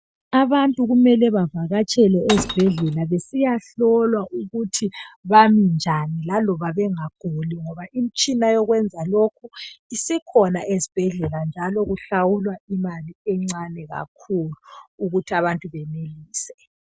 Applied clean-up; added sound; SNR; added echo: none; Glass; 9 dB; none.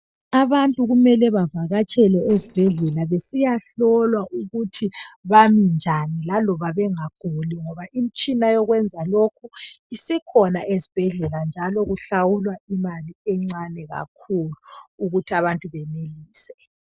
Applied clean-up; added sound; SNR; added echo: neural separator model SepFormer DNS4.